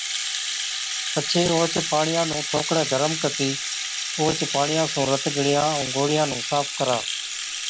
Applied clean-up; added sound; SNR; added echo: none; Rattle (instrument); 3 dB; none.